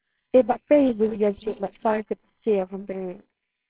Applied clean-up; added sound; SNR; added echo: neural separator model SepFormer WHAMR!.